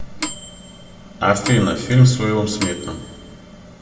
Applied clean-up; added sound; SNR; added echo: none; Microwave oven / Bell; 13 dB; reverberation time 1.0 s.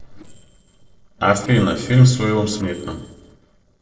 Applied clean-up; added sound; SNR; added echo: neural separator model SepFormer DNS4.